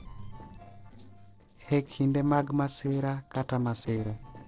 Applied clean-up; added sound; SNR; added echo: neural separator model SepFormer DNS4.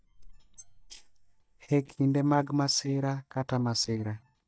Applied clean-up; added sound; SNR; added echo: neural mask model DeepFilterNet 3.